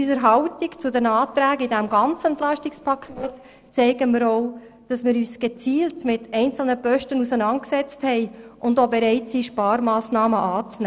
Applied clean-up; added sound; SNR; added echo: neural separator model SepFormer DNS4.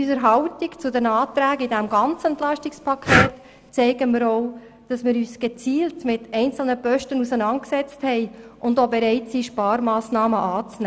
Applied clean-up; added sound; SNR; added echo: none; Breathing; 4 dB; none.